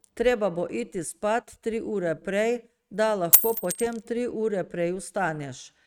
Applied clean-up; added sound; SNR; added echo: neural mask model RNNoise.